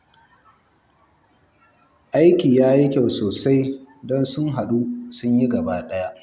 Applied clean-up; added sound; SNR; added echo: none; none; none; none.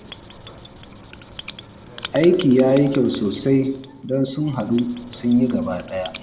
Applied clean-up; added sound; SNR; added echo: none; Writing; 18 dB; reverberation time 1.5 s.